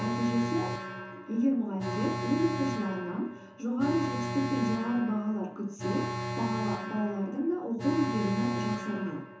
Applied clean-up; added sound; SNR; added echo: none; Alarm; 5 dB; reverberation time 0.7 s.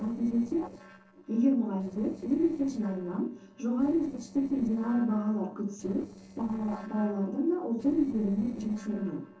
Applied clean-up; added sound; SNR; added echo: neural separator model SepFormer DNS4.